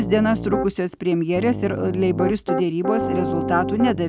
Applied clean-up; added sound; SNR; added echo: none; Piano; 5 dB; none.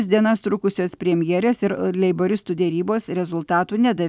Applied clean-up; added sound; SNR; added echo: none; none; none; none.